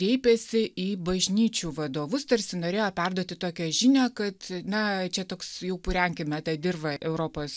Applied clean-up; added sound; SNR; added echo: none; none; none; none.